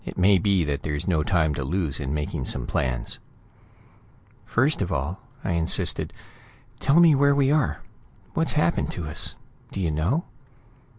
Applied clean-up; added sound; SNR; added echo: none; none; none; none.